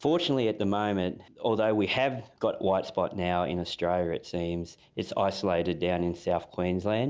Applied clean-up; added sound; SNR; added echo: none; none; none; none.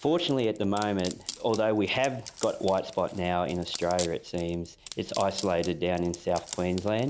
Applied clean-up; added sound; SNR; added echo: none; Wood; 15 dB; none.